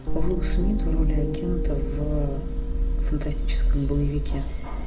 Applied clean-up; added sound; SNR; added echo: none; Piano; 13 dB; reverberation time 0.4 s.